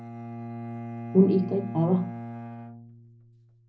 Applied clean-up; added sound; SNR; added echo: none; Bowed string instrument; 10 dB; reverberation time 0.4 s.